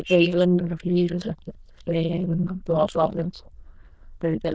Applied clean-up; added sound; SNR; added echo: neural diffusion model UNIVERSE++.